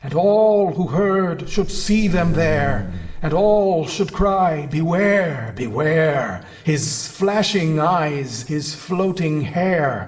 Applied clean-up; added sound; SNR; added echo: none; Buzz; 5 dB; reverberation time 2.9 s.